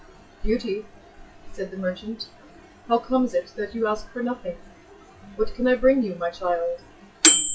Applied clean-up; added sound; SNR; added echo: classical method WPE with log-MMSE.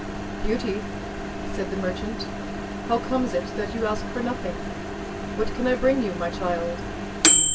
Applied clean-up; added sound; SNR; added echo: none; Microwave oven; -1 dB; reverberation time 0.1 s.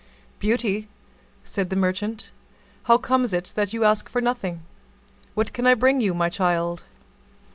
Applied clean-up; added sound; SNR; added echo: none; none; none; none.